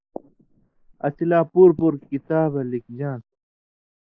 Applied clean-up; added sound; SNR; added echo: neural mask model Resemble Enhance denoiser.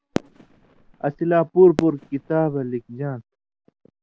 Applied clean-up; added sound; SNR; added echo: none; Fireworks; 12 dB; none.